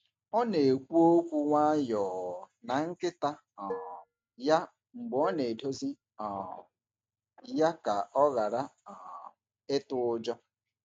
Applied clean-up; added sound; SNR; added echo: neural mask model RNNoise.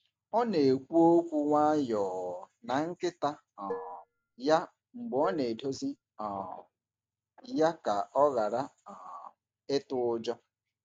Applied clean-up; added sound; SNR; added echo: none; Dishes, pots, and pans; 12 dB; none.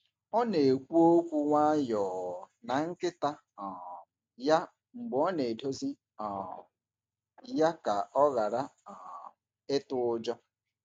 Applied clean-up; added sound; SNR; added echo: none; none; none; none.